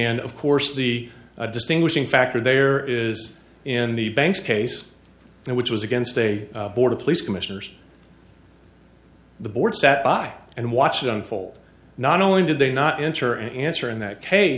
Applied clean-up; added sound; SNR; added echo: none; none; none; none.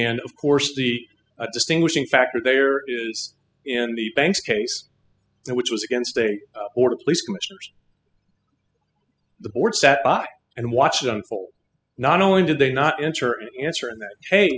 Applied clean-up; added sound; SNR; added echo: classical method spectral subtraction.